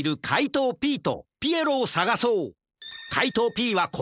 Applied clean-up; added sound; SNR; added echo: none; none; none; none.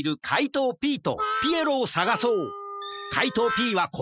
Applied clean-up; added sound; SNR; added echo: classical method Wiener filter.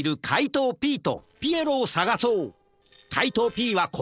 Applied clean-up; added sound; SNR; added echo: neural separator model SepFormer DNS4.